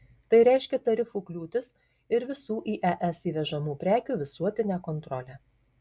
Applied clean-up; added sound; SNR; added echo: none; none; none; none.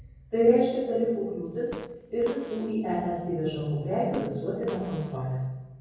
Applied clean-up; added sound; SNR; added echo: none; Fart; 18 dB; reverberation time 1.3 s.